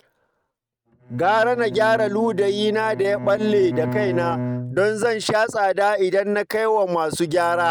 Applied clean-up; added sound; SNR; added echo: neural mask model RNNoise.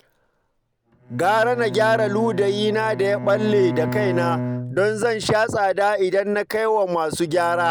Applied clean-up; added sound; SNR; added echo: none; Bowed string instrument; 10 dB; none.